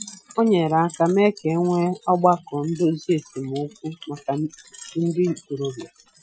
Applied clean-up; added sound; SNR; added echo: classical method Wiener filter.